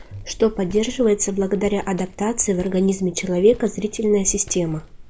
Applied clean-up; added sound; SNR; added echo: none; Walk, footsteps; 16 dB; none.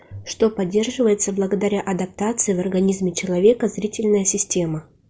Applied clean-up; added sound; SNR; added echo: none; none; none; none.